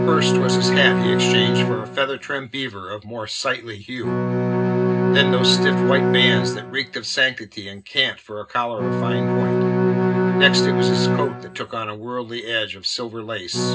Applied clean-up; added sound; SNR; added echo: none; Bowed string instrument; -3 dB; reverberation time 0.2 s.